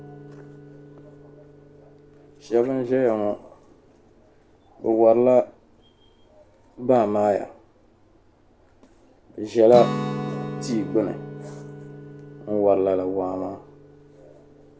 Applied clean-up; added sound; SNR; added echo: none; Guitar; 13 dB; none.